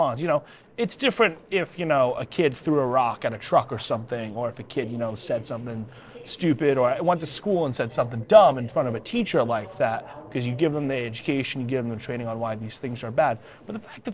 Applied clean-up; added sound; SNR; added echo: neural separator model SepFormer DNS4.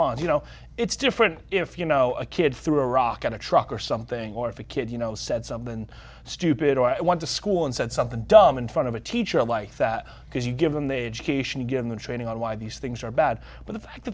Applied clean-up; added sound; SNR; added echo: none; none; none; none.